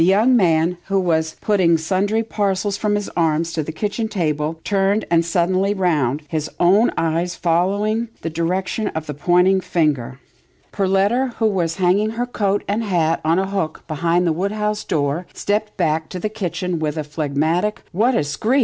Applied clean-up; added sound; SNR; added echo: none; none; none; none.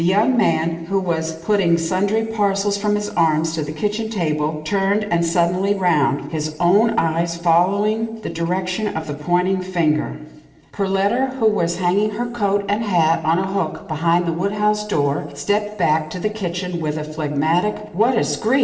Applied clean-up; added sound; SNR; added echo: none; none; none; reverberation time 1.5 s.